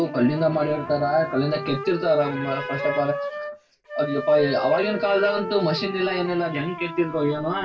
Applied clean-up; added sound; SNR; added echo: none; Wind instrument, woodwind instrument; 9 dB; reverberation time 0.1 s.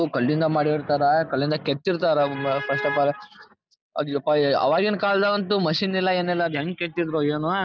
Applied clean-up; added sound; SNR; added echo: none; none; none; none.